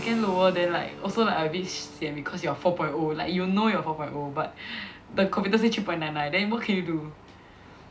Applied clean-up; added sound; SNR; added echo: none; Keyboard (musical); 19 dB; none.